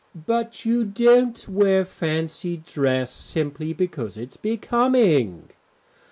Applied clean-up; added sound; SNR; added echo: none; none; none; none.